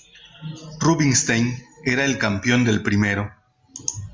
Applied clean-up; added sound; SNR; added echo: none; none; none; none.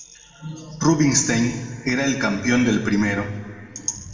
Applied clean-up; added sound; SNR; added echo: none; none; none; reverberation time 1.6 s.